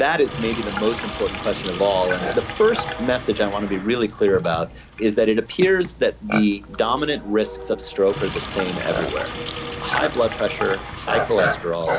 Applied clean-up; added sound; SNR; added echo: none; Livestock, farm animals, working animals + Sink (filling or washing); 7 dB; none.